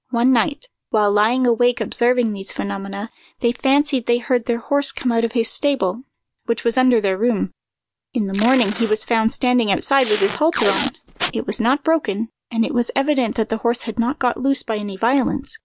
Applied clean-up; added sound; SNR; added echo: none; Packing tape, duct tape; 9 dB; none.